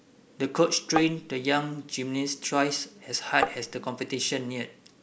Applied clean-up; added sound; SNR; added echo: none; Tap; 2 dB; none.